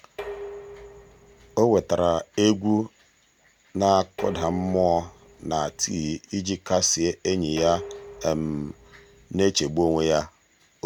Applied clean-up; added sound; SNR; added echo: none; Dishes, pots, and pans; 17 dB; none.